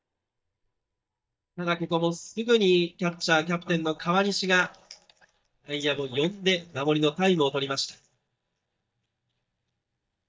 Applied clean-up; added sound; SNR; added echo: neural mask model DeepFilterNet 3.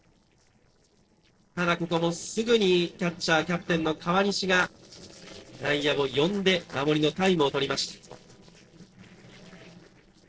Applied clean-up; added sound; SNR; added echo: neural separator model SepFormer DNS4.